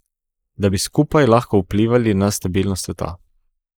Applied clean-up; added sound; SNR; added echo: neural mask model Resemble Enhance denoiser.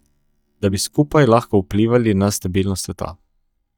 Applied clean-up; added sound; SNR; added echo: neural mask model DeepFilterNet 3.